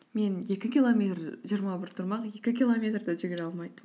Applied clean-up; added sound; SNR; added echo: none; none; none; none.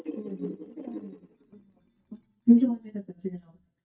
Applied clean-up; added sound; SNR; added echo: neural mask model DeepFilterNet 3.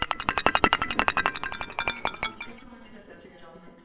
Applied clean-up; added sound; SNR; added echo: neural separator model SepFormer WHAMR!.